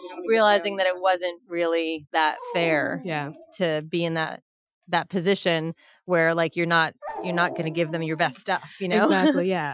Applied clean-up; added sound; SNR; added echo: classical method Wiener filter.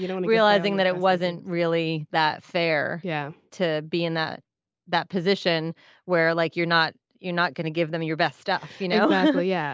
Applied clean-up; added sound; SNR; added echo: none; none; none; none.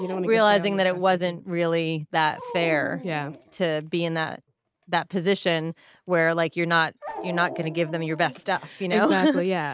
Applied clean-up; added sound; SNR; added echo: neural mask model RNNoise.